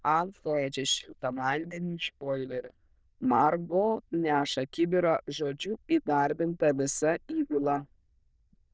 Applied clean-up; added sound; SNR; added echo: neural diffusion model UNIVERSE++.